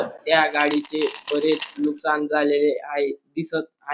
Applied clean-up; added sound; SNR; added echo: none; Coin (dropping) / Glass; 10 dB; none.